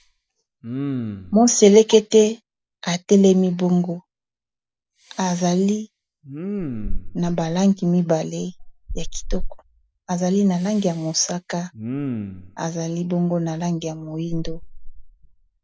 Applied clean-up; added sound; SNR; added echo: none; Respiratory sounds; 10 dB; none.